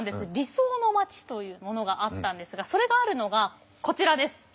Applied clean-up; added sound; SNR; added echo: none; none; none; none.